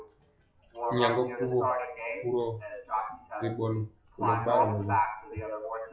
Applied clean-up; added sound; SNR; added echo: classical method log-MMSE.